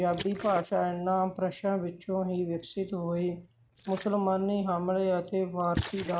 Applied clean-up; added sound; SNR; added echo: neural mask model RNNoise.